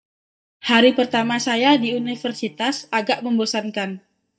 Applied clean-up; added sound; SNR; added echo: neural mask model DeepFilterNet 3.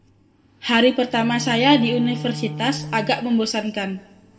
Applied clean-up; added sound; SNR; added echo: none; Wind instrument, woodwind instrument; 13 dB; reverberation time 1.1 s.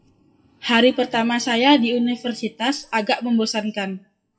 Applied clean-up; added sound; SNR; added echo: classical method WPE with log-MMSE.